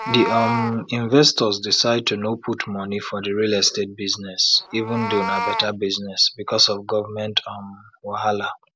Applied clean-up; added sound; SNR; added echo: none; Meow; 11 dB; none.